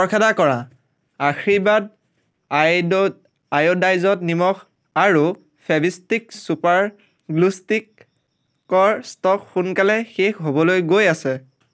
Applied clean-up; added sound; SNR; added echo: none; none; none; none.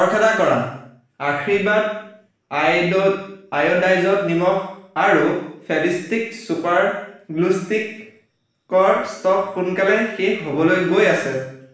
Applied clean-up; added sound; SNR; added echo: none; none; none; reverberation time 0.7 s.